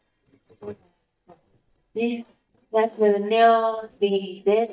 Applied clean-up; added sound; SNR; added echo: neural mask model DeepFilterNet 3.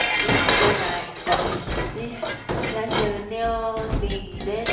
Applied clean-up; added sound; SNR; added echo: none; Dishes, pots, and pans; -3 dB; reverberation time 0.9 s.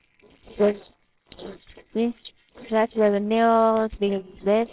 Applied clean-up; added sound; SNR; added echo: neural separator model SepFormer WHAMR!.